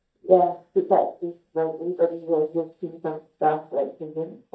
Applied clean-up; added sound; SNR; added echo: neural mask model DeepFilterNet 3.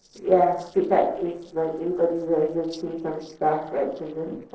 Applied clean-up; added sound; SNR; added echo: neural separator model SepFormer DNS4.